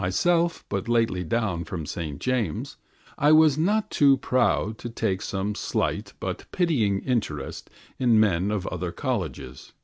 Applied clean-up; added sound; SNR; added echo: none; none; none; none.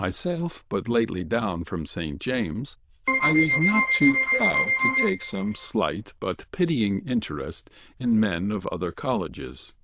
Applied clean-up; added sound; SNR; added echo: neural diffusion model UNIVERSE++.